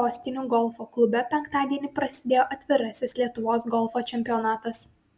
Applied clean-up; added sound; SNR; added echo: none; none; none; none.